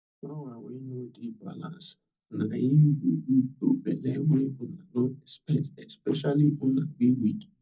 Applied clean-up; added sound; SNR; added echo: neural separator model SepFormer DNS4.